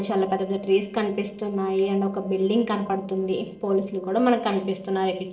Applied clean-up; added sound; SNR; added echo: neural separator model SepFormer DNS4.